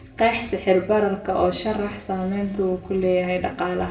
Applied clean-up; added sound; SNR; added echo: none; none; none; reverberation time 0.6 s.